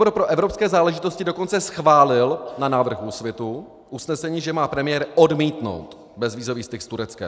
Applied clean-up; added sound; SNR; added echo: none; none; none; none.